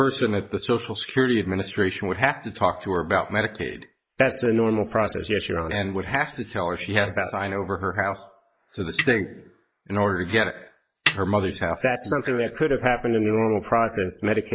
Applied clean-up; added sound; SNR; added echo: neural mask model Resemble Enhance denoiser.